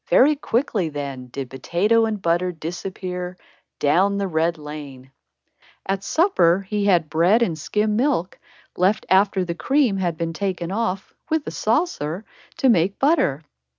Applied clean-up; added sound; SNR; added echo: none; none; none; none.